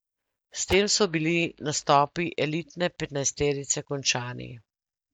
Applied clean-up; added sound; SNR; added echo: neural mask model DeepFilterNet 3.